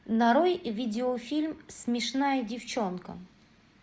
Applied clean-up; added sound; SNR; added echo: none; none; none; none.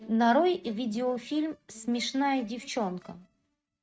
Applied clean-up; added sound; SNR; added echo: neural mask model RNNoise.